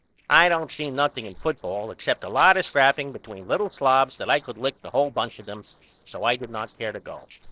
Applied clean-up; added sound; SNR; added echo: neural separator model SepFormer DNS4.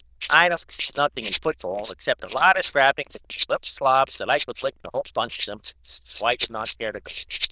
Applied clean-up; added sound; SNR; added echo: neural diffusion model UNIVERSE++.